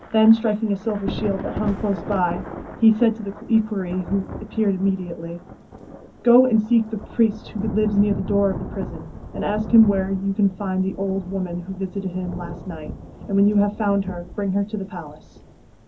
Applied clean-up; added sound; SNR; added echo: none; Thunder / Rain; 12 dB; reverberation time 0.4 s.